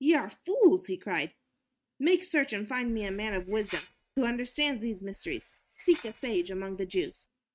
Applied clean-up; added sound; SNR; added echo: neural mask model RNNoise.